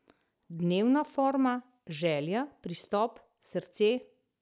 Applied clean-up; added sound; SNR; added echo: none; none; none; none.